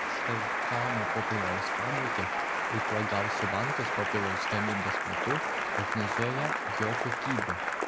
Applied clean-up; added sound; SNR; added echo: none; Applause; -5 dB; none.